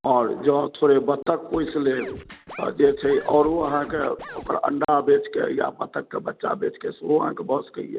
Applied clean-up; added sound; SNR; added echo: none; Scratching (performance technique); 17 dB; none.